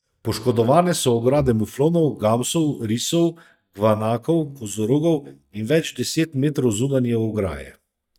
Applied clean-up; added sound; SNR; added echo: neural mask model DeepFilterNet 3.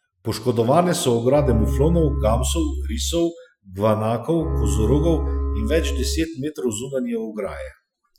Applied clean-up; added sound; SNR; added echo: classical method Wiener filter.